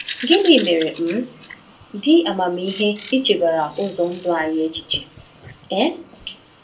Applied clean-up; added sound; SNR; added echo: none; Bird vocalization, bird call, bird song; 18 dB; reverberation time 0.2 s.